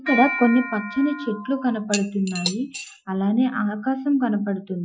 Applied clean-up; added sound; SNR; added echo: classical method Wiener filter.